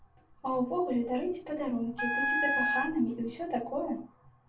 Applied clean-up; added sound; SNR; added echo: none; Wind instrument, woodwind instrument; 0 dB; reverberation time 0.3 s.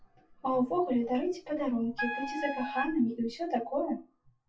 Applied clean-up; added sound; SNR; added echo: classical method WPE with log-MMSE.